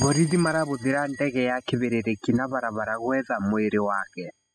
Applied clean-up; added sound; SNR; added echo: classical method spectral subtraction.